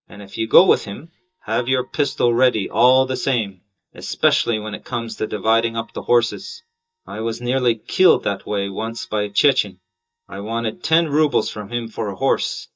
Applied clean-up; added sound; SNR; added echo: neural mask model DeepFilterNet 3.